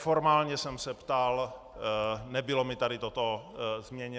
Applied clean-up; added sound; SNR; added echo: none; none; none; none.